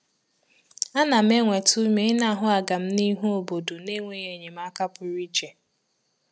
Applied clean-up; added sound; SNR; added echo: none; none; none; none.